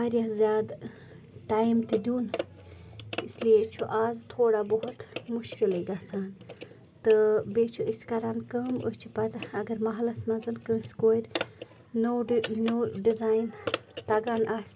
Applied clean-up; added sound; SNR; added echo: none; none; none; none.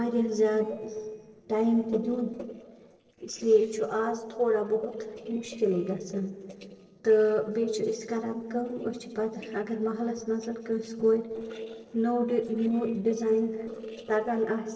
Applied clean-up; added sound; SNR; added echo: neural separator model SepFormer DNS4.